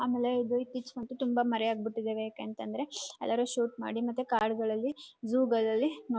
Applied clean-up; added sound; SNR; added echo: none; none; none; none.